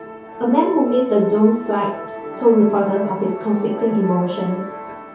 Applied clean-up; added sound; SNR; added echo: none; Musical instrument; 13 dB; reverberation time 0.6 s.